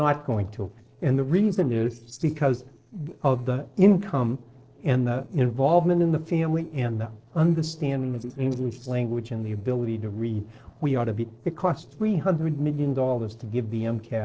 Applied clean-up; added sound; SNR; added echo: neural separator model SepFormer DNS4.